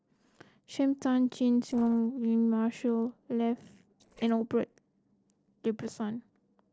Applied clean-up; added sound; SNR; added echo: neural separator model SepFormer DNS4.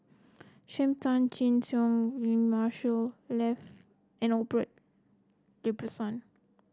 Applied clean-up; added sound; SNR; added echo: none; none; none; none.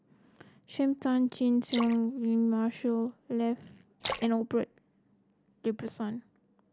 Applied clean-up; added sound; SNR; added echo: neural mask model Resemble Enhance denoiser.